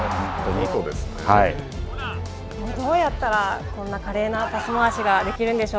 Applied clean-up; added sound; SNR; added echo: none; none; none; none.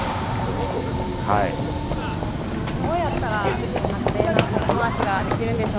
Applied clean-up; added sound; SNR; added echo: none; Run / Train; -3 dB; none.